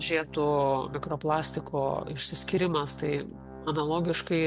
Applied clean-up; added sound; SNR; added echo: none; Organ; 15 dB; none.